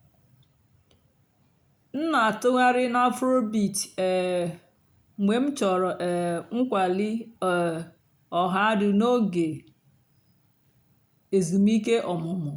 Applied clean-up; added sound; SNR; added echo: none; none; none; none.